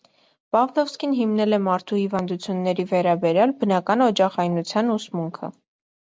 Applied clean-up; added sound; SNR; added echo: none; none; none; none.